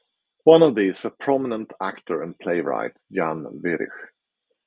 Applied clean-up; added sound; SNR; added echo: none; none; none; none.